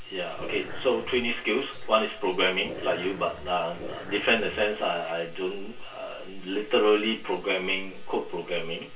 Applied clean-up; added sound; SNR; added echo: none; Growling; 13 dB; reverberation time 0.3 s.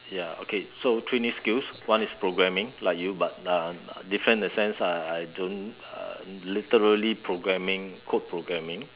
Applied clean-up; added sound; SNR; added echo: none; none; none; none.